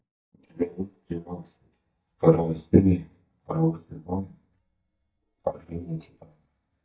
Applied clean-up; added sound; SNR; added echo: neural mask model DeepFilterNet 3.